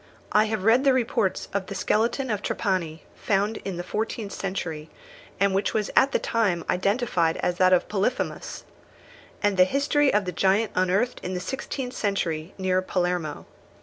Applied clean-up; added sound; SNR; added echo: none; none; none; none.